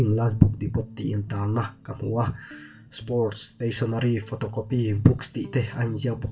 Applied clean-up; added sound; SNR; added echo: none; Guitar; 18 dB; reverberation time 0.2 s.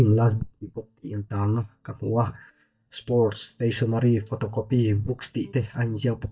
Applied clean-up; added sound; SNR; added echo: neural mask model DeepFilterNet 3.